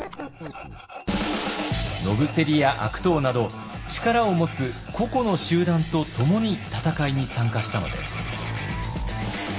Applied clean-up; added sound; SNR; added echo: none; Tools; 17 dB; reverberation time 0.6 s.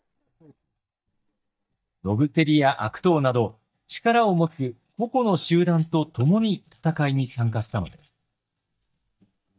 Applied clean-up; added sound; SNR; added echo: neural mask model DeepFilterNet 3.